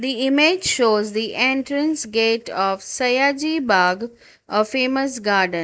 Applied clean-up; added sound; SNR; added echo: none; none; none; none.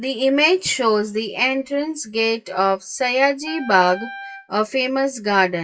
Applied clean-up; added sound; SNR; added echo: classical method WPE with log-MMSE.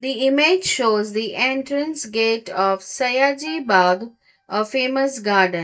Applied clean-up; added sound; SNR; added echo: neural mask model DeepFilterNet 3.